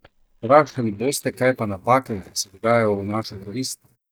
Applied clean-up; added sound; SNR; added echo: neural mask model DeepFilterNet 3.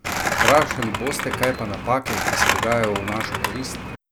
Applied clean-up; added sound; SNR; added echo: none; Skateboard; 0 dB; none.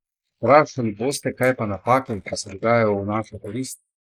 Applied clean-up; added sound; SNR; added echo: neural mask model Resemble Enhance denoiser.